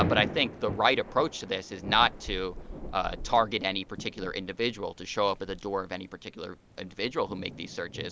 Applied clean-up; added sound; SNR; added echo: none; Thunder / Rain; 9 dB; none.